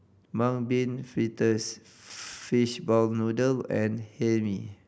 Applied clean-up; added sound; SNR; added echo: none; none; none; none.